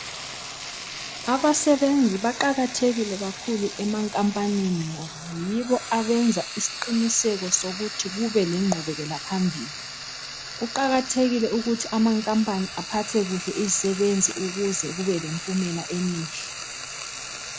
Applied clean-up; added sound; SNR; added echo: none; Frying (food); 10 dB; none.